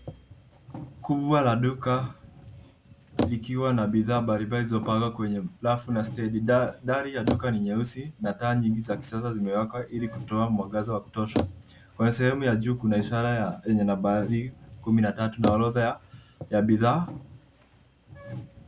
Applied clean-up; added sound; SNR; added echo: none; Bicycle; 11 dB; none.